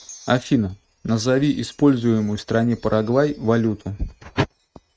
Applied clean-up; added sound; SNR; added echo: neural mask model RNNoise.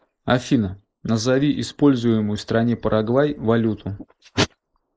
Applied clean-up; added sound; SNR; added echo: neural mask model Resemble Enhance denoiser.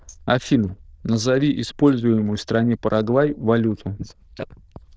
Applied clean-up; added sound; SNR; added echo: neural diffusion model UNIVERSE++.